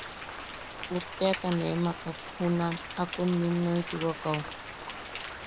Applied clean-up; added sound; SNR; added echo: none; Rain; 7 dB; none.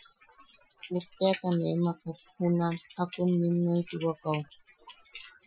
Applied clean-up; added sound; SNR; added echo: classical method Wiener filter.